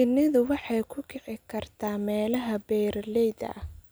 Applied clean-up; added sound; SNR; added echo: none; none; none; none.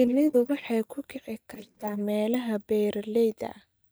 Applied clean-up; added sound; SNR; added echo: neural mask model DeepFilterNet 3.